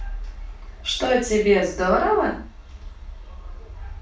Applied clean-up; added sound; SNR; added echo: none; none; none; reverberation time 0.3 s.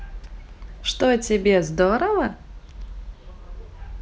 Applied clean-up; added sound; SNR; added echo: none; none; none; none.